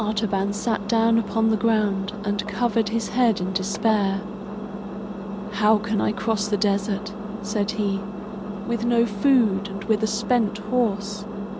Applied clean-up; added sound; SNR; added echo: none; Engine; 8 dB; none.